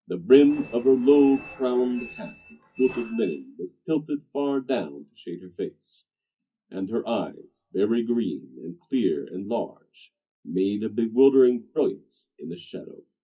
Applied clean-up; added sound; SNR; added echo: classical method WPE with log-MMSE.